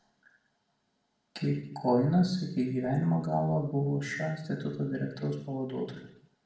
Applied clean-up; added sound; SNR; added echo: none; none; none; reverberation time 0.7 s.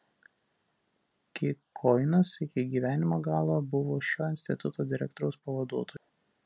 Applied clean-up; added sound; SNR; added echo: none; none; none; none.